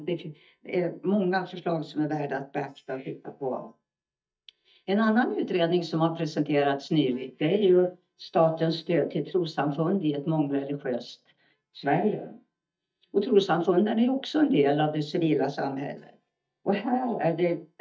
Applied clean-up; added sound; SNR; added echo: neural mask model DeepFilterNet 3.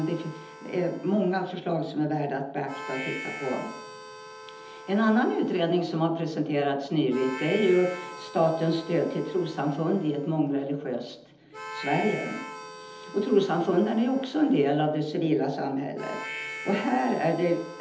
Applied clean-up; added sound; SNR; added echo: none; Harmonica; 15 dB; reverberation time 1.2 s.